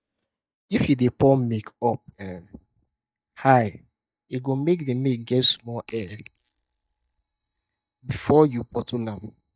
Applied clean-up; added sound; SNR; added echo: neural mask model DeepFilterNet 3.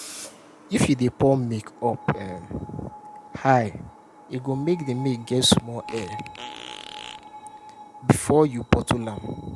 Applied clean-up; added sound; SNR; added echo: none; Screech + Fart; 17 dB; none.